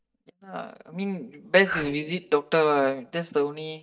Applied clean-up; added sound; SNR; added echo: neural mask model DeepFilterNet 3.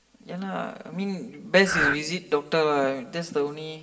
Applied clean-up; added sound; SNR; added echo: none; Breathing; -3 dB; reverberation time 1.7 s.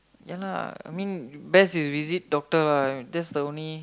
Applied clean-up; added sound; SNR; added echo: none; none; none; none.